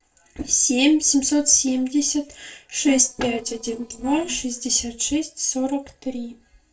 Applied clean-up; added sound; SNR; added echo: neural separator model SepFormer DNS4.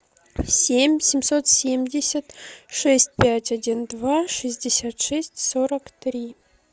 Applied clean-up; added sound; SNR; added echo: none; none; none; none.